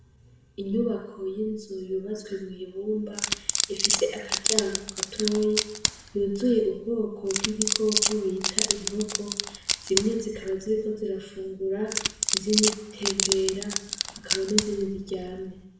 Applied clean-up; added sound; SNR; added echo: none; Wood; 0 dB; reverberation time 0.7 s.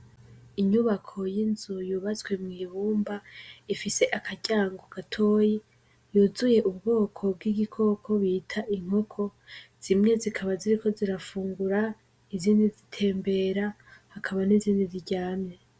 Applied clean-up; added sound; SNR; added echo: none; none; none; none.